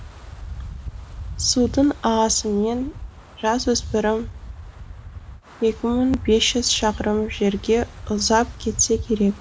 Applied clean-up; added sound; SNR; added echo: none; Wind; 12 dB; none.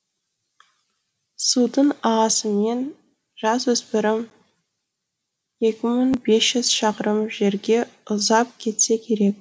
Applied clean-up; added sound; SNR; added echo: none; none; none; none.